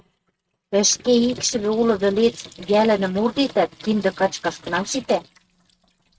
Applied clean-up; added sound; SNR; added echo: neural mask model RNNoise.